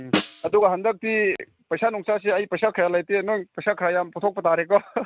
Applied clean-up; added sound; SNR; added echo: neural mask model RNNoise.